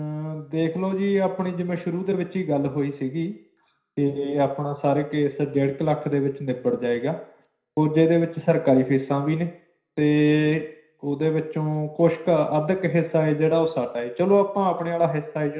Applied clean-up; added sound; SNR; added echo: none; none; none; reverberation time 0.5 s.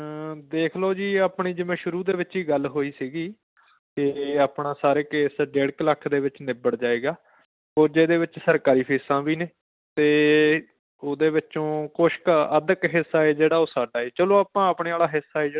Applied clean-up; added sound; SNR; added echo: none; none; none; none.